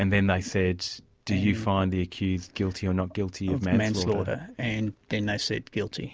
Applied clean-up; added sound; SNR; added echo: none; none; none; none.